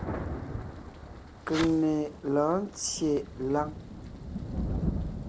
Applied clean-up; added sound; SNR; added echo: none; Fireworks + Thunder; 5 dB; none.